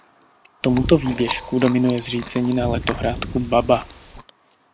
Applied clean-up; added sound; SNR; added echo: none; Chewing, mastication; 9 dB; none.